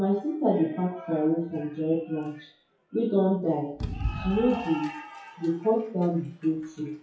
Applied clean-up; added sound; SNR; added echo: classical method WPE with log-MMSE.